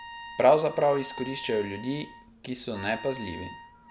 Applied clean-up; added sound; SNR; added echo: none; Trumpet; 15 dB; none.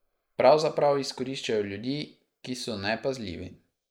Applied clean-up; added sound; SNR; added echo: neural mask model Resemble Enhance denoiser.